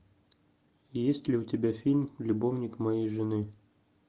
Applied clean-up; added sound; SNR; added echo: none; none; none; none.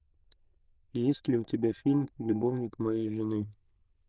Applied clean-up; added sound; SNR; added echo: neural diffusion model UNIVERSE++.